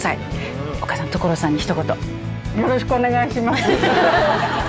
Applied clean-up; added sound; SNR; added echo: none; none; none; none.